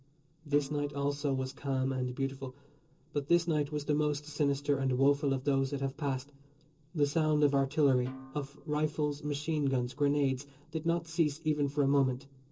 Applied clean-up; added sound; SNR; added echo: neural separator model SepFormer DNS4.